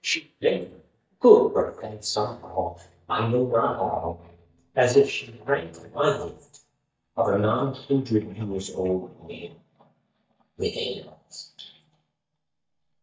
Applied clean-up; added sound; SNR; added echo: neural mask model DeepFilterNet 3.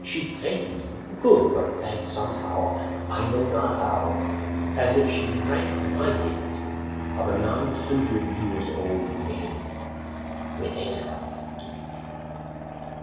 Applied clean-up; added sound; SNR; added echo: none; Fixed-wing aircraft, airplane; 3 dB; reverberation time 1.2 s.